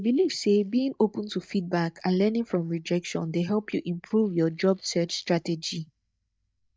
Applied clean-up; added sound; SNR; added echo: neural mask model DeepFilterNet 3.